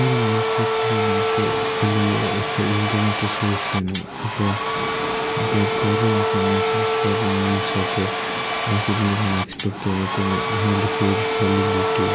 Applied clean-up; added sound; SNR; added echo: none; Wind instrument, woodwind instrument + Domestic sounds, home sounds; -1 dB; none.